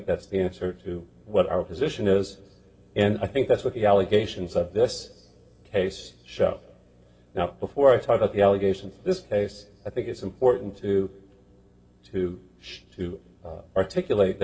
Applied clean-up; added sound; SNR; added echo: none; none; none; reverberation time 2.0 s.